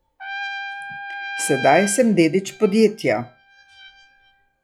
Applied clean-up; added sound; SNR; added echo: classical method log-MMSE.